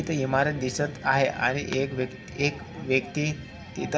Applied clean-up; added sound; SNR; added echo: none; none; none; reverberation time 0.3 s.